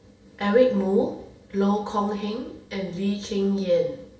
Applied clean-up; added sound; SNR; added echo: none; none; none; reverberation time 0.2 s.